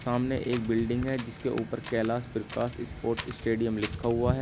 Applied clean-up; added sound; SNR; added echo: none; Wind; 9 dB; none.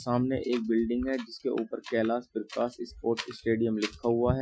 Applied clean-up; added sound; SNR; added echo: classical method Wiener filter.